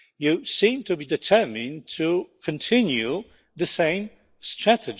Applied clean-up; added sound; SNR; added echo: neural mask model Resemble Enhance denoiser.